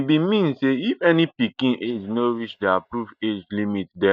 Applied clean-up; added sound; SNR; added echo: neural mask model DeepFilterNet 3.